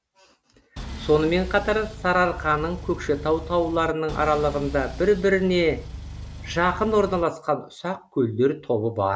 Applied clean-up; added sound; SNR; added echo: none; Engine; 12 dB; none.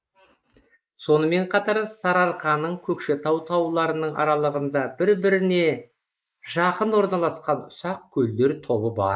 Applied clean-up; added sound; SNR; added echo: neural mask model Resemble Enhance denoiser.